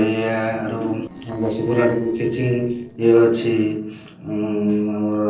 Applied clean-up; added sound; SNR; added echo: neural separator model SepFormer DNS4.